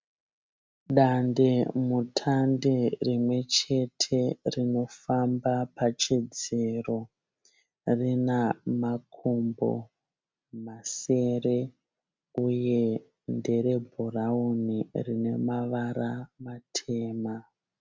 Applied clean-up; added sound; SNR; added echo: none; none; none; none.